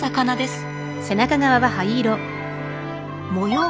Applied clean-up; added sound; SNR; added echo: none; Bowed string instrument; 9 dB; none.